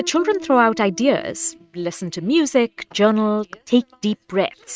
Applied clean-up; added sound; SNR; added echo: neural mask model RNNoise.